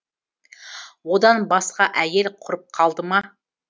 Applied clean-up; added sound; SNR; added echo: none; none; none; none.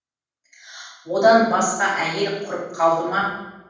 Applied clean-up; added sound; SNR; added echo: none; none; none; reverberation time 1.2 s.